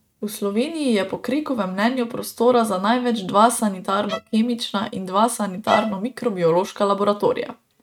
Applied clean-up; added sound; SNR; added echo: neural mask model RNNoise.